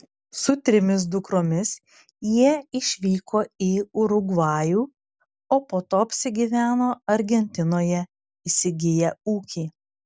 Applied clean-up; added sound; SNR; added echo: none; none; none; none.